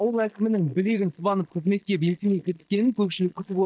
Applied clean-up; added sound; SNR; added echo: neural mask model DeepFilterNet 3.